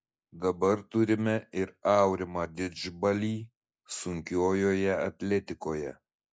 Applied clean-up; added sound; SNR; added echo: none; none; none; none.